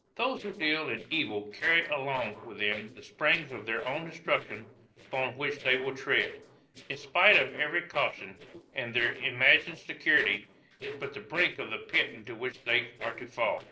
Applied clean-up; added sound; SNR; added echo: neural separator model SepFormer DNS4.